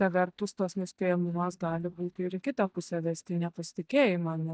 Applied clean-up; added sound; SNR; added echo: neural mask model DeepFilterNet 3.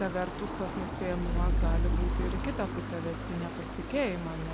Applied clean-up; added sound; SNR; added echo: none; Stream; -4 dB; none.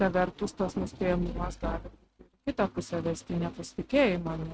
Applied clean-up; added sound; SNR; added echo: neural mask model RNNoise.